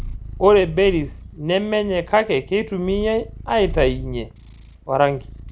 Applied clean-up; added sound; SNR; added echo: none; Purr; 12 dB; none.